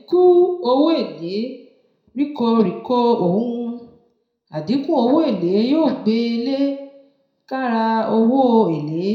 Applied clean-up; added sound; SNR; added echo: none; none; none; reverberation time 0.6 s.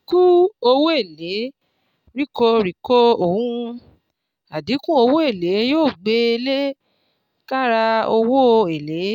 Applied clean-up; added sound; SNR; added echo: none; none; none; none.